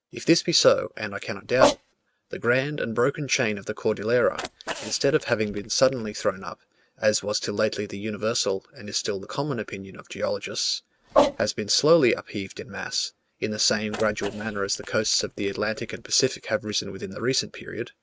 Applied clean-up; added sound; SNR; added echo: neural mask model RNNoise.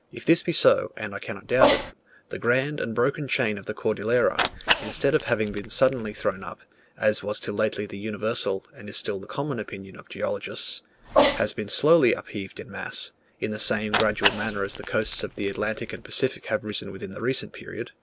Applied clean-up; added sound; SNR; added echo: none; Cat; 6 dB; none.